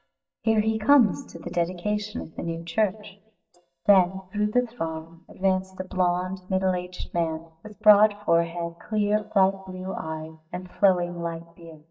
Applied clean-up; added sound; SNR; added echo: neural mask model DeepFilterNet 3.